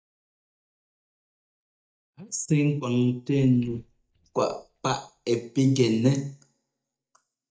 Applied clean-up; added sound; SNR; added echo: neural mask model DeepFilterNet 3.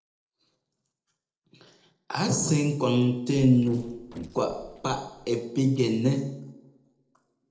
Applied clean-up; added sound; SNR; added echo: neural separator model SepFormer DNS4.